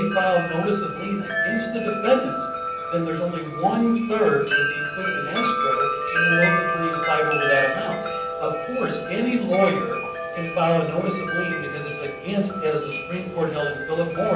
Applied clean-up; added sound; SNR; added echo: none; Wind chime; 2 dB; reverberation time 0.6 s.